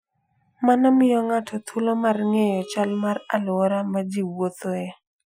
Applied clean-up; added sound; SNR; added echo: classical method Wiener filter.